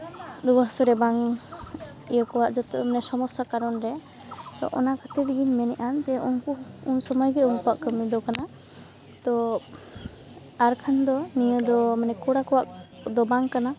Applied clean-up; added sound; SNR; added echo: none; none; none; none.